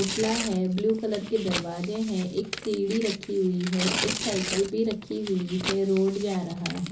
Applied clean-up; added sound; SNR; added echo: none; Tearing; 8 dB; reverberation time 0.5 s.